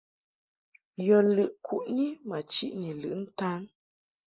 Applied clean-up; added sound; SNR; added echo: neural mask model Resemble Enhance denoiser.